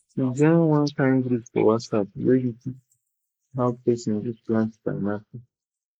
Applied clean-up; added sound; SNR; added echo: neural mask model Resemble Enhance denoiser.